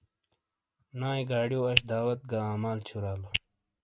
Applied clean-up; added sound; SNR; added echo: neural mask model RNNoise.